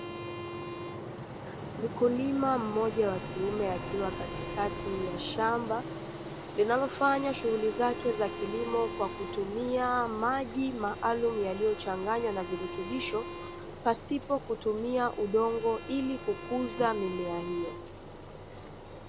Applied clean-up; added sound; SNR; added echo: none; Engine + Bowed string instrument; 8 dB; none.